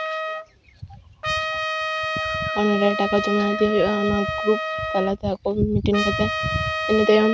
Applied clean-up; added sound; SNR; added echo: none; Trumpet; 4 dB; none.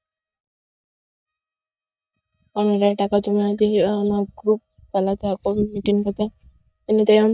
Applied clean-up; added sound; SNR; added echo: neural mask model DeepFilterNet 3.